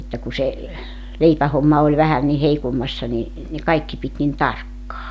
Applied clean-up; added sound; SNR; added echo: none; none; none; none.